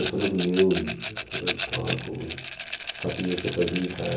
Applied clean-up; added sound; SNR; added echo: none; Rattle; 1 dB; reverberation time 0.7 s.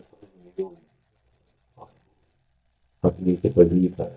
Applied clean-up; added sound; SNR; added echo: neural mask model DeepFilterNet 3.